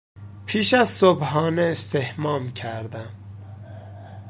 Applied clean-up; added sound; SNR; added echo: none; none; none; none.